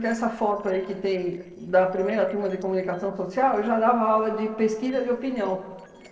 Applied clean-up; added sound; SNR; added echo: neural separator model SepFormer DNS4.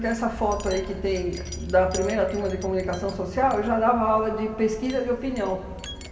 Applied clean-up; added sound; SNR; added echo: none; Wind chime; 12 dB; reverberation time 2.1 s.